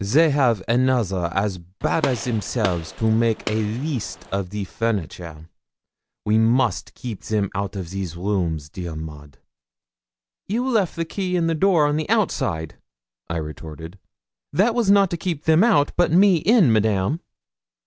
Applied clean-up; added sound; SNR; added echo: none; Gunshot, gunfire; 11 dB; none.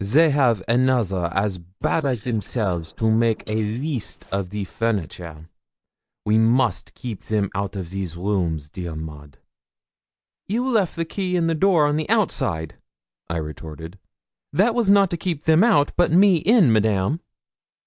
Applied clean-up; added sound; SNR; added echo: neural mask model Resemble Enhance denoiser.